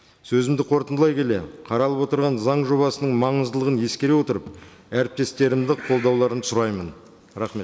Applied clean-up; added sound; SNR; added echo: none; none; none; none.